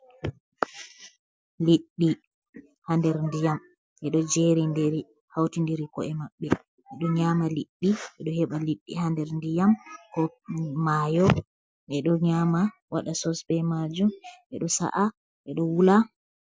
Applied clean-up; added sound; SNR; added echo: none; none; none; none.